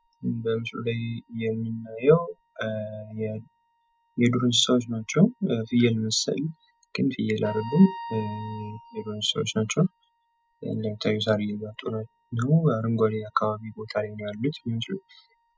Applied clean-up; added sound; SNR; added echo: classical method spectral subtraction.